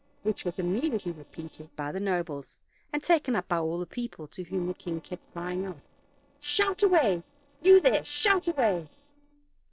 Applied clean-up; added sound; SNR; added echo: neural separator model SepFormer DNS4.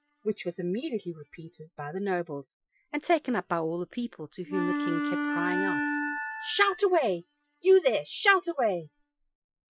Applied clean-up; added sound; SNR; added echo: classical method Wiener filter.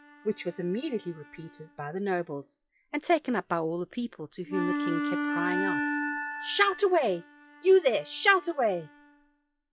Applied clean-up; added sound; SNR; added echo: classical method log-MMSE.